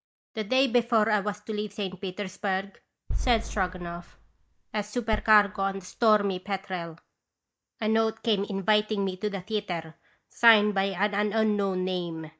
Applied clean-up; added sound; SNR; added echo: neural mask model DeepFilterNet 3.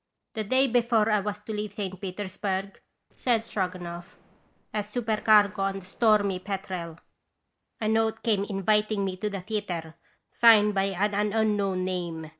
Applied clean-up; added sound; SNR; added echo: neural separator model SepFormer DNS4.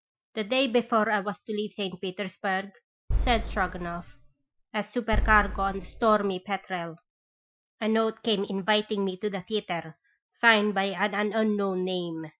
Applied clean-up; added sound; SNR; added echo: classical method Wiener filter.